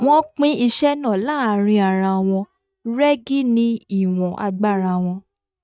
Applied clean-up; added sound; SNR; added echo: neural mask model DeepFilterNet 3.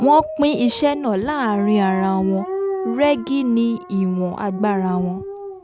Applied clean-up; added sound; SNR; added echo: none; Dog; 11 dB; none.